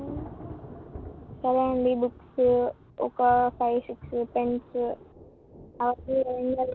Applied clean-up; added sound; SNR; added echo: none; Thunder / Rain; 17 dB; none.